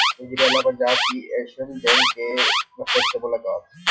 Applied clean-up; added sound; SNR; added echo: classical method WPE with log-MMSE.